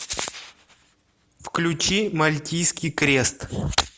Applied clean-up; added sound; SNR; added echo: none; none; none; none.